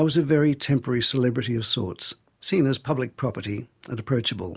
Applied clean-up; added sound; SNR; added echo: none; none; none; none.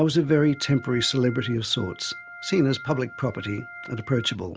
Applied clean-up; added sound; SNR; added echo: none; Organ; 16 dB; none.